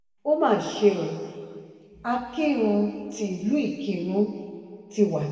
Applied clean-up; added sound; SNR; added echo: none; none; none; reverberation time 2.0 s.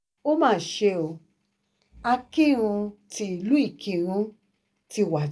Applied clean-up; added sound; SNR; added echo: none; none; none; none.